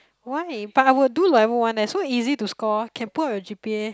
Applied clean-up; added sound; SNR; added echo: none; none; none; none.